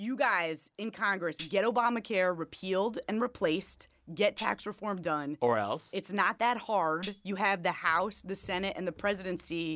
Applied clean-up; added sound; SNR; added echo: none; Tambourine; 4 dB; none.